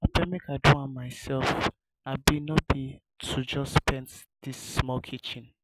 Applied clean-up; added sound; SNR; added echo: none; none; none; none.